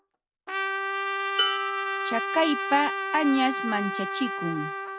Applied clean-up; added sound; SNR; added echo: none; Dishes, pots, and pans + Trumpet; 1 dB; none.